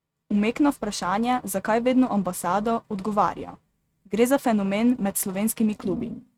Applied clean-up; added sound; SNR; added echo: neural mask model RNNoise.